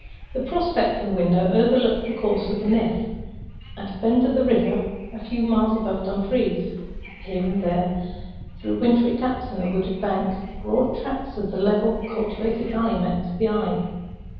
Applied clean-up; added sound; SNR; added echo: none; Subway, metro, underground / Wind; 14 dB; reverberation time 1.1 s.